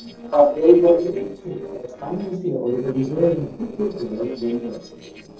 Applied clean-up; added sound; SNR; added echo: neural separator model SepFormer DNS4.